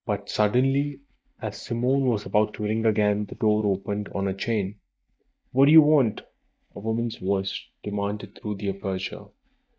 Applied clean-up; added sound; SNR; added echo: neural mask model DeepFilterNet 3.